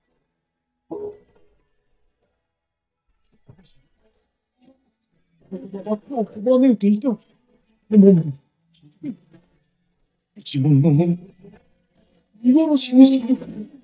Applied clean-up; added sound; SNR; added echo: neural mask model DeepFilterNet 3.